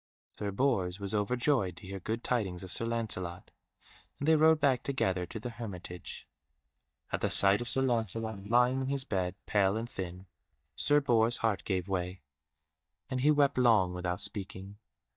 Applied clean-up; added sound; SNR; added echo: neural mask model DeepFilterNet 3.